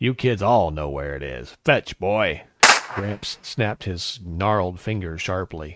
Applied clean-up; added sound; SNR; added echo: neural mask model RNNoise.